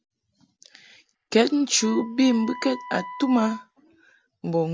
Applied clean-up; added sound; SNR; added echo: none; Wind instrument, woodwind instrument; 15 dB; none.